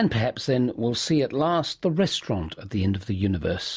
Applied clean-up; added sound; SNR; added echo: none; none; none; none.